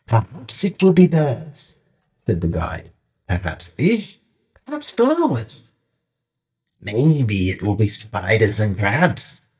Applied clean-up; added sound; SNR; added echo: neural mask model DeepFilterNet 3.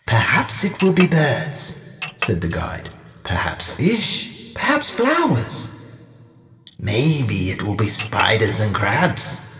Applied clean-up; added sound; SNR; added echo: none; Chink, clink; 12 dB; reverberation time 2.8 s.